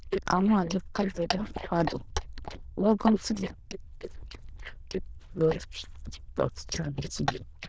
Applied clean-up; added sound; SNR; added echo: neural diffusion model UNIVERSE++.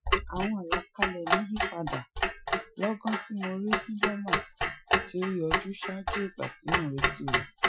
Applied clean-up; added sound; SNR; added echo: classical method Wiener filter.